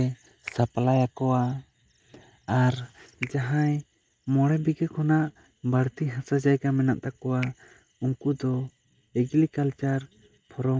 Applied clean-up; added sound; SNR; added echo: neural mask model RNNoise.